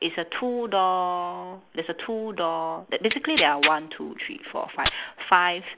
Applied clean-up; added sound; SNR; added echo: neural mask model Resemble Enhance denoiser.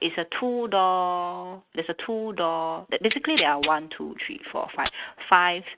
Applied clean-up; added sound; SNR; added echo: neural mask model RNNoise.